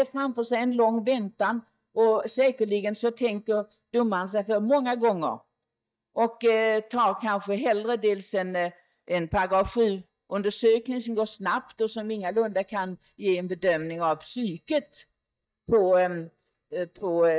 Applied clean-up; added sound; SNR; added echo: neural mask model DeepFilterNet 3.